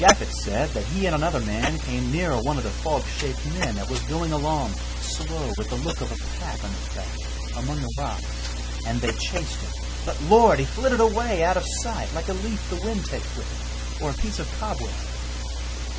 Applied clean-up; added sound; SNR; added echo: none; none; none; none.